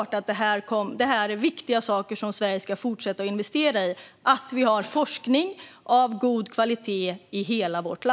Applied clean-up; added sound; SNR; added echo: none; none; none; none.